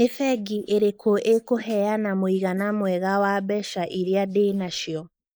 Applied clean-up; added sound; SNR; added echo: neural mask model Resemble Enhance denoiser.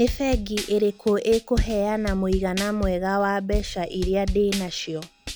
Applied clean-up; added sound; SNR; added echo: none; Drum / Drum kit; 7 dB; none.